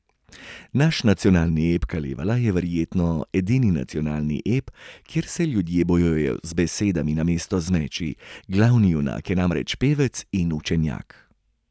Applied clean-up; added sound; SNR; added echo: none; none; none; none.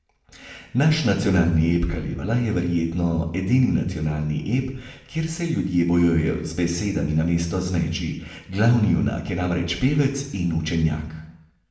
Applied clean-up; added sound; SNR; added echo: none; none; none; reverberation time 0.8 s.